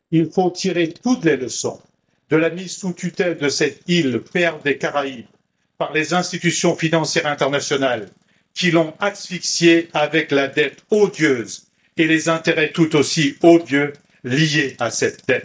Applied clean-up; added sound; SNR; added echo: neural mask model DeepFilterNet 3.